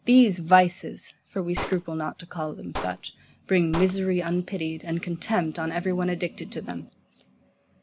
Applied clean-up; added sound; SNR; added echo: none; Gunshot, gunfire; 12 dB; none.